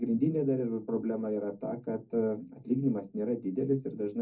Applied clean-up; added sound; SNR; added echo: none; none; none; reverberation time 0.3 s.